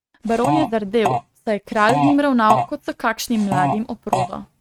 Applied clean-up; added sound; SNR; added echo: neural mask model RNNoise.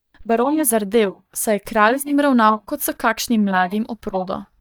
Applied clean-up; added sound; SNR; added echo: neural mask model DeepFilterNet 3.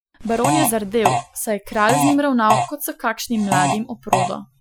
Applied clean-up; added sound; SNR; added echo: classical method Wiener filter.